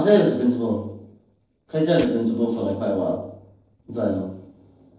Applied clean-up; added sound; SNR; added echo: neural separator model SepFormer DNS4.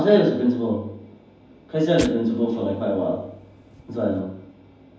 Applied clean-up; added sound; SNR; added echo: none; Tearing; 18 dB; reverberation time 0.9 s.